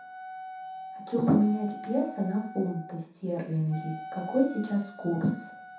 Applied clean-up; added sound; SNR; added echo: none; Wind instrument, woodwind instrument; 13 dB; reverberation time 0.7 s.